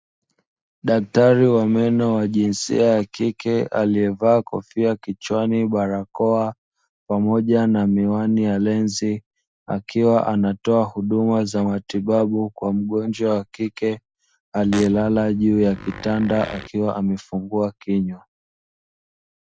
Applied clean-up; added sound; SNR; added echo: none; Fart; 14 dB; none.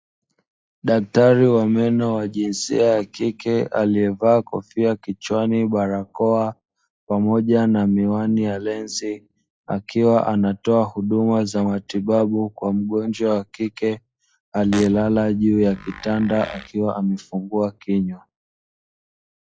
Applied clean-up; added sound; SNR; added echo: classical method log-MMSE.